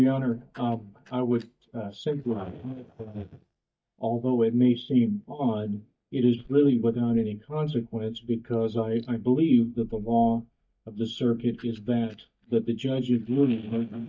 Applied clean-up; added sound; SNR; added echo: neural mask model DeepFilterNet 3.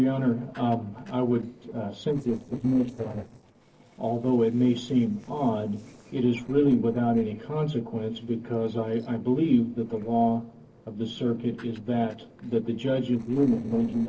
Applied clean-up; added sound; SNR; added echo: neural separator model SepFormer DNS4.